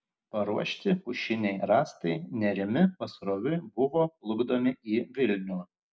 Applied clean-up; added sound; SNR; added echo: none; none; none; none.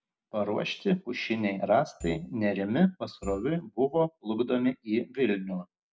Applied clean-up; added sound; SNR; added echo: none; Marimba, xylophone / Wood; 15 dB; none.